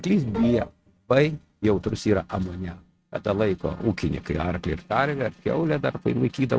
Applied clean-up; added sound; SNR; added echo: neural mask model RNNoise.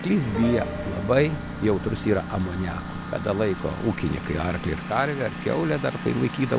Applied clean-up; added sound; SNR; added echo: none; Piano + Engine; 8 dB; none.